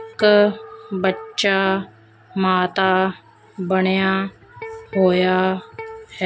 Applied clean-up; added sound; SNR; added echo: none; Electric guitar; 17 dB; none.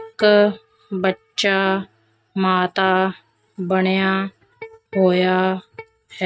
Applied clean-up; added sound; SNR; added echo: neural mask model RNNoise.